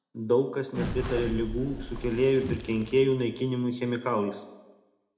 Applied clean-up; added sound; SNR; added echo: none; Crackle; 8 dB; reverberation time 0.5 s.